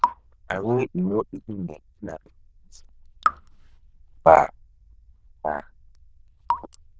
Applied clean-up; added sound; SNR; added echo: neural diffusion model UNIVERSE++.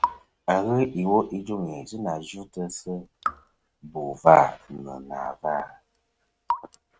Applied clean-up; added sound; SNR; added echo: neural mask model RNNoise.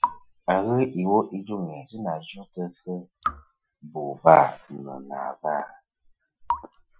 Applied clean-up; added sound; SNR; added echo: classical method Wiener filter.